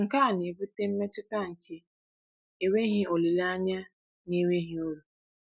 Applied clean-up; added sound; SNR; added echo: none; none; none; none.